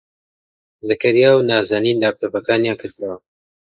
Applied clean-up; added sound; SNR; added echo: neural mask model Resemble Enhance denoiser.